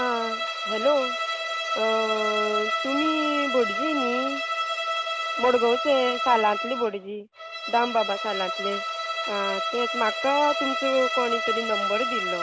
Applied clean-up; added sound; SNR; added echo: none; Bowed string instrument; 2 dB; none.